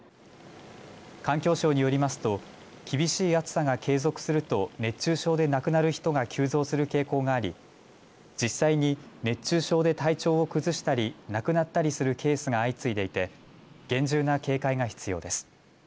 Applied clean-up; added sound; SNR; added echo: none; none; none; none.